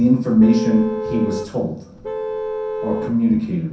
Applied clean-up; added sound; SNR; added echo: none; Vehicle horn, car horn, honking; 8 dB; reverberation time 0.6 s.